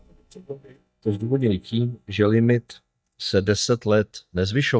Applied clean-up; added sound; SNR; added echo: neural mask model DeepFilterNet 3.